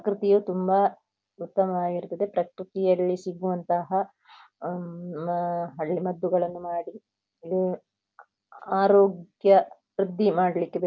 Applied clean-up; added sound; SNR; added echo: none; none; none; none.